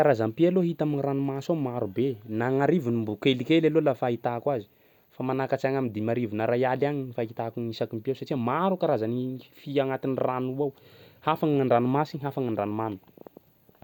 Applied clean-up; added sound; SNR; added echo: none; none; none; none.